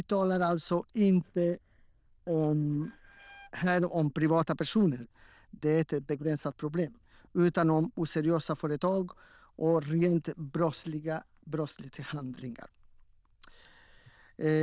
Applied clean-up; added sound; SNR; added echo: neural diffusion model UNIVERSE++.